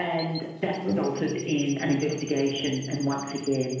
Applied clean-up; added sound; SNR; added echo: none; Chirp, tweet; 17 dB; reverberation time 1.1 s.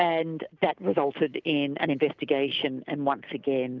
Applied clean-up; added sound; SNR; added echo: none; none; none; none.